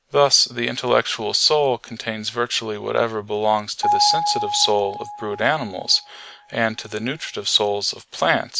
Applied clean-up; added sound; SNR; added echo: none; Piano; 5 dB; none.